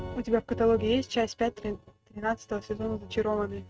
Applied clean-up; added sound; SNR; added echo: neural mask model RNNoise.